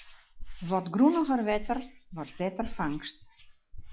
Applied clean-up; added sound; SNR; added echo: classical method log-MMSE.